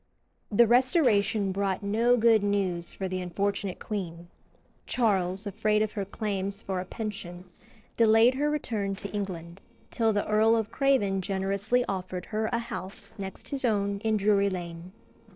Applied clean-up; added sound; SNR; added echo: neural separator model SepFormer DNS4.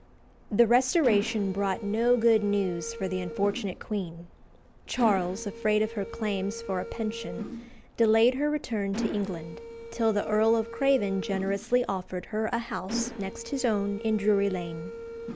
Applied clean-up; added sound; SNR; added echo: none; Mechanisms; 11 dB; none.